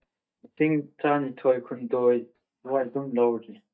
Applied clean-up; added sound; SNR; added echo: neural mask model DeepFilterNet 3.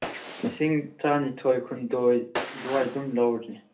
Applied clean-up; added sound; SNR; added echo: none; Gunshot, gunfire; 12 dB; reverberation time 0.3 s.